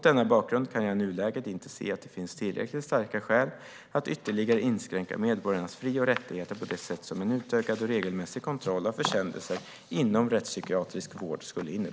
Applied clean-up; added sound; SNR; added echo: none; none; none; none.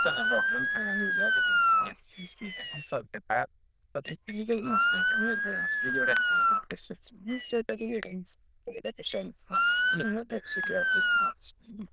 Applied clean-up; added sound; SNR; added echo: neural diffusion model UNIVERSE++.